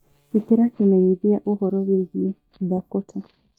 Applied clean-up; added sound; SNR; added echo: neural mask model DeepFilterNet 3.